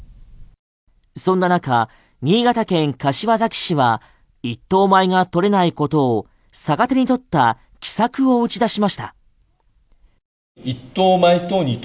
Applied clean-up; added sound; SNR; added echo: none; none; none; none.